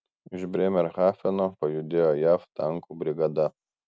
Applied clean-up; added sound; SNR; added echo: none; none; none; none.